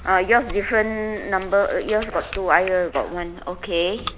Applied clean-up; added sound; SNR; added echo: none; Chewing, mastication; 15 dB; none.